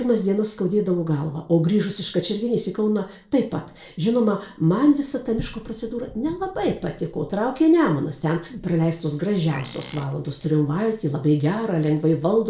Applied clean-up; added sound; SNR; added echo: neural separator model SepFormer DNS4.